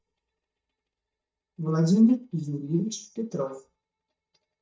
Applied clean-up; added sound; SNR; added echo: neural mask model DeepFilterNet 3.